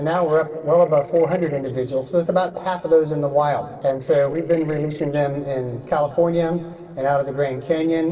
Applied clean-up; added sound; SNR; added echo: neural separator model SepFormer DNS4.